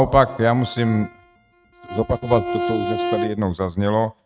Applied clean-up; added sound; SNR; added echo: neural mask model RNNoise.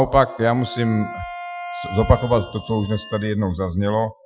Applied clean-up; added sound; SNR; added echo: classical method Wiener filter.